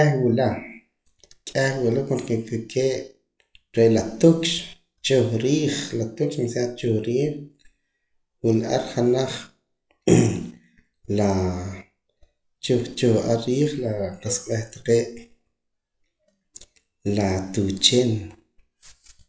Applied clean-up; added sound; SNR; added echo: classical method log-MMSE.